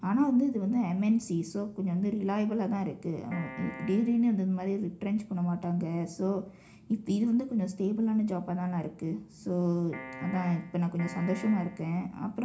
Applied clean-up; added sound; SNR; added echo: none; Piano; 14 dB; reverberation time 0.4 s.